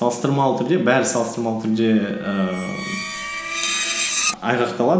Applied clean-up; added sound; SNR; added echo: none; Screech; 6 dB; none.